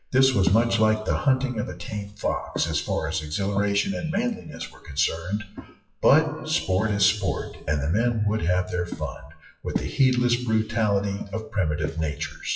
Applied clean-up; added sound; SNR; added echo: classical method WPE with log-MMSE.